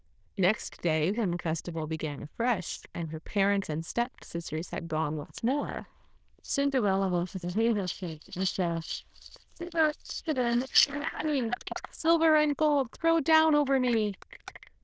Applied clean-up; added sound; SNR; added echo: neural diffusion model UNIVERSE++.